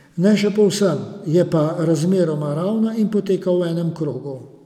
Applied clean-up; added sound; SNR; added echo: none; none; none; none.